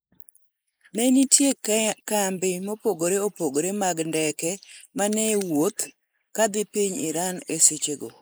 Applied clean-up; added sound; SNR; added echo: neural mask model Resemble Enhance denoiser.